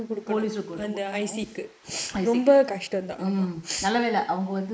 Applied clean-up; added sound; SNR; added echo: neural mask model Resemble Enhance denoiser.